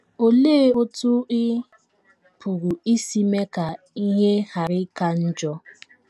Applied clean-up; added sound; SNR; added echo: none; none; none; none.